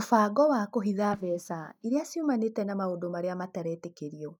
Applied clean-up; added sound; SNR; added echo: neural mask model DeepFilterNet 3.